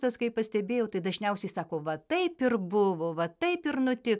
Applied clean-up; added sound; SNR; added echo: none; none; none; none.